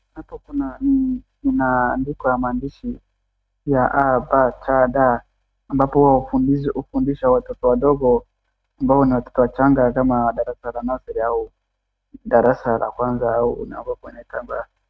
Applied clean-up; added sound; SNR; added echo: neural mask model RNNoise.